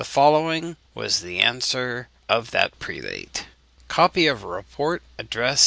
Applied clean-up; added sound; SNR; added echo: none; none; none; none.